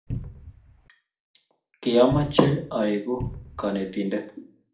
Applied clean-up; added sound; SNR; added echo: none; Cupboard open or close; 10 dB; reverberation time 0.4 s.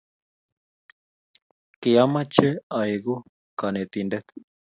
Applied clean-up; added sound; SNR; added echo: none; none; none; none.